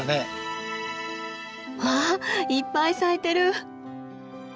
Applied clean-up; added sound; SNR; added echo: none; none; none; none.